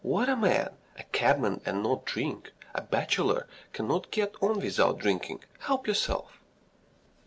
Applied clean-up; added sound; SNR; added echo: none; none; none; none.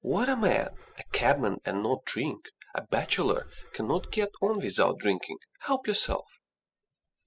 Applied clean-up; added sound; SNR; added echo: classical method spectral subtraction.